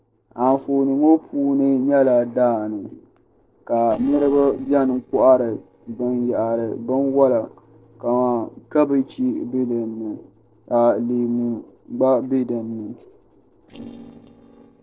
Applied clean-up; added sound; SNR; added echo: neural separator model SepFormer DNS4.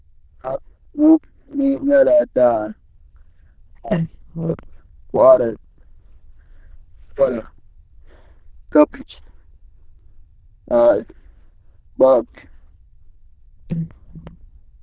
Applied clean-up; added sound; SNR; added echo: neural diffusion model UNIVERSE++.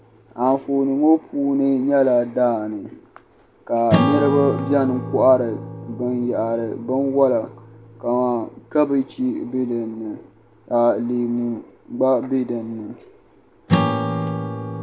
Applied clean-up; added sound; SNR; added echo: none; Acoustic guitar / Strum; 8 dB; none.